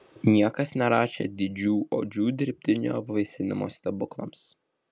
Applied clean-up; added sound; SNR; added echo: none; none; none; none.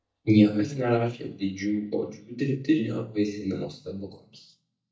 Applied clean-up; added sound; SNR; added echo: neural mask model DeepFilterNet 3.